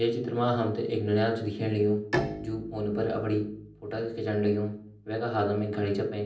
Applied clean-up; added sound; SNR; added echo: none; Bowed string instrument; 12 dB; reverberation time 0.6 s.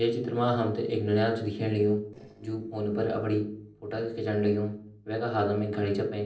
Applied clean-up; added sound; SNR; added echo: neural separator model SepFormer DNS4.